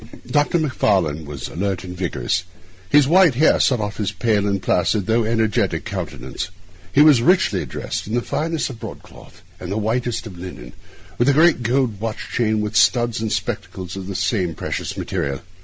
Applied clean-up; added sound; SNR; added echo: none; Squeak / Walk, footsteps; 13 dB; none.